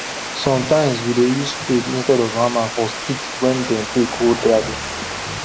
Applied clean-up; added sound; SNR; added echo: none; Water; 8 dB; none.